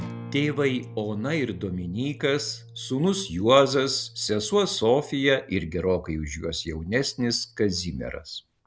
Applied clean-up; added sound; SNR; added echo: none; Acoustic guitar; 18 dB; none.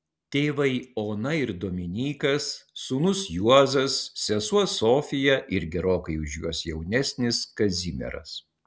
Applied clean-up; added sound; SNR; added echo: none; none; none; none.